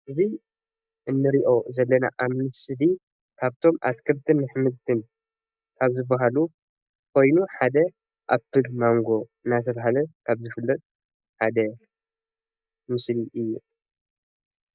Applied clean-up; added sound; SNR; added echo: neural mask model DeepFilterNet 3.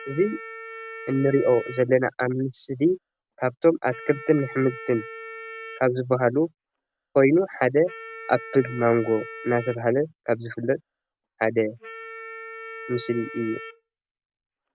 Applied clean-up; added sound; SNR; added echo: none; Wind instrument, woodwind instrument; 16 dB; none.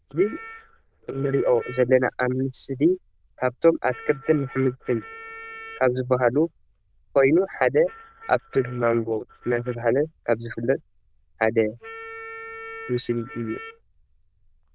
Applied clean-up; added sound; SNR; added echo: neural diffusion model UNIVERSE++.